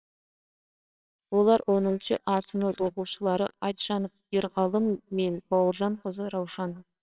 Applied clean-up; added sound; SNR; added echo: neural separator model SepFormer WHAMR!.